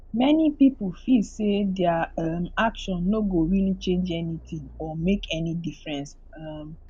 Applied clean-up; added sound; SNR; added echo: none; Accelerating, revving, vroom; 16 dB; none.